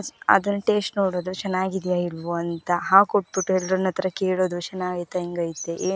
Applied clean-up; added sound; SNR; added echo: none; none; none; none.